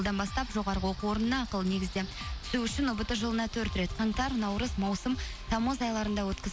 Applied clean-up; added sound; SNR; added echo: none; Fixed-wing aircraft, airplane; 19 dB; none.